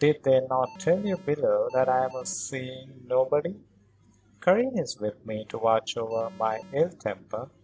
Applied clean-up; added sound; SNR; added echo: none; Alarm; 19 dB; none.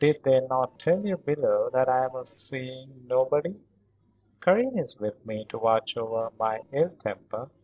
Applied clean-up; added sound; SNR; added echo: neural separator model SepFormer DNS4.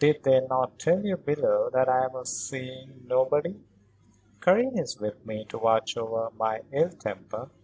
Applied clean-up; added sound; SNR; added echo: none; none; none; none.